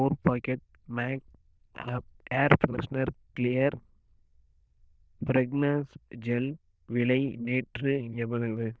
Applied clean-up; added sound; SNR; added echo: neural diffusion model UNIVERSE++.